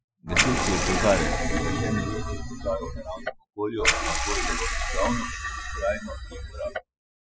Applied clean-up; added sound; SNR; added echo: classical method Wiener filter.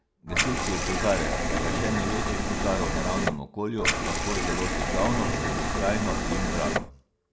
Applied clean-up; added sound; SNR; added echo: none; Liquid; -4 dB; none.